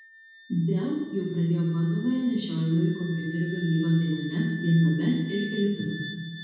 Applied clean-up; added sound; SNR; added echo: none; Wind instrument, woodwind instrument; 17 dB; reverberation time 1.1 s.